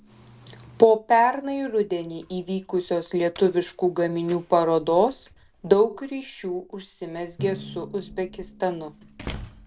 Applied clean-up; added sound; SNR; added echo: none; Slam + Drum; 19 dB; none.